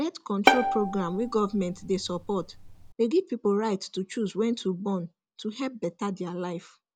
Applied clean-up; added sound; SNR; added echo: none; Bowed string instrument; 0 dB; none.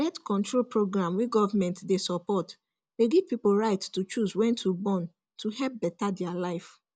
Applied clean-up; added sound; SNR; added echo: none; none; none; none.